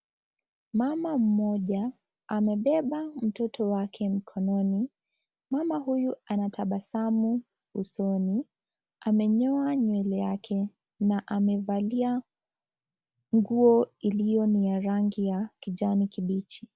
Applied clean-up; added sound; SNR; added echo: none; none; none; none.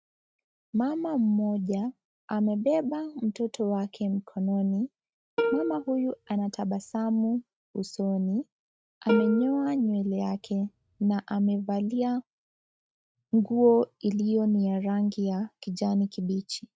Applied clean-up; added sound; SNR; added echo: neural mask model RNNoise.